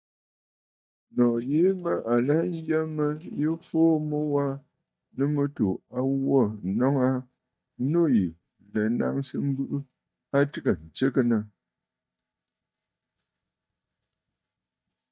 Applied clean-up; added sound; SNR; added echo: neural mask model DeepFilterNet 3.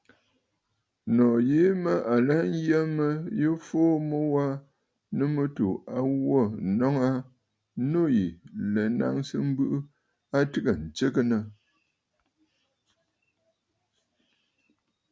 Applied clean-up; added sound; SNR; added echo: none; none; none; none.